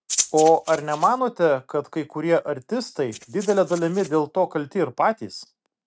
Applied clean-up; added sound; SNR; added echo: neural mask model RNNoise.